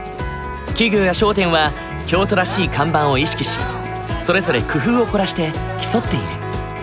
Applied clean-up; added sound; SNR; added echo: none; none; none; none.